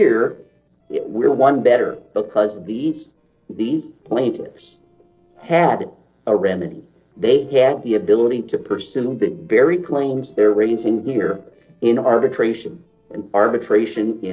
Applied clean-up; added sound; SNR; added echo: neural separator model SepFormer DNS4.